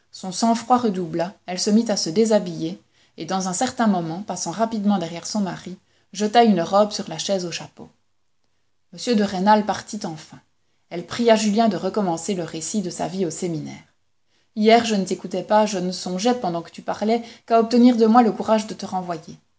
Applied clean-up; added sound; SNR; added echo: none; none; none; none.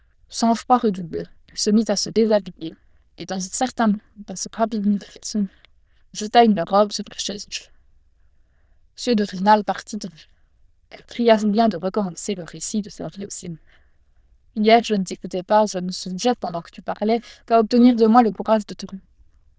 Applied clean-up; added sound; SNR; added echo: neural diffusion model UNIVERSE++.